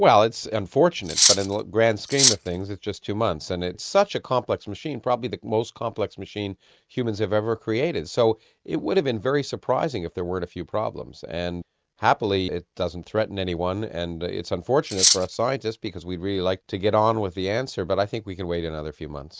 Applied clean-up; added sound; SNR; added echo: neural mask model RNNoise.